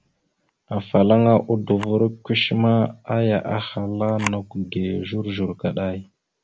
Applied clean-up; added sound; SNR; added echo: none; Camera; 20 dB; none.